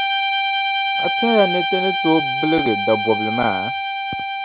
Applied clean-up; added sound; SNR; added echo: none; Guitar; -2 dB; none.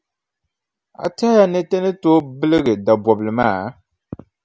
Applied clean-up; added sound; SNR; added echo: none; none; none; none.